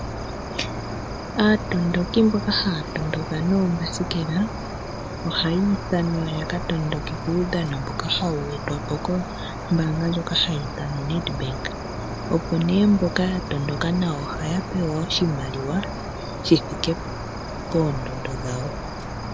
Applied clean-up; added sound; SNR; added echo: none; Cricket; 6 dB; none.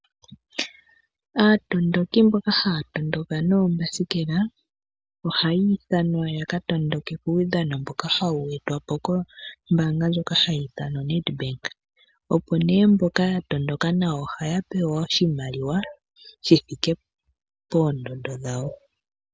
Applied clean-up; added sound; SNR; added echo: none; none; none; none.